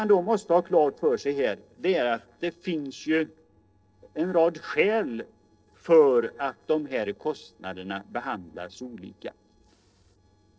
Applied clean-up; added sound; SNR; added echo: neural separator model SepFormer DNS4.